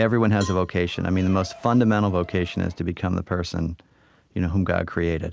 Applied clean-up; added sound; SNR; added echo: none; Cowbell + Crowd; 19 dB; none.